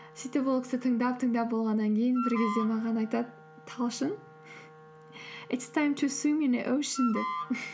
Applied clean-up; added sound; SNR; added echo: none; Wind instrument, woodwind instrument; 12 dB; none.